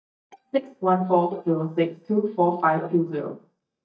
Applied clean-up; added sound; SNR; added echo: neural mask model DeepFilterNet 3.